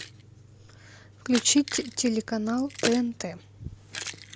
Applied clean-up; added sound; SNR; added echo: none; Keys jangling; 10 dB; none.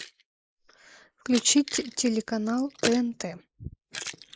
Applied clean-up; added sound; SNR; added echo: neural mask model Resemble Enhance denoiser.